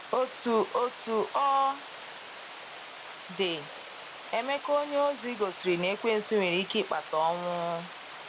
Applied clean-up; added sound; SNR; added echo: none; Water; 13 dB; none.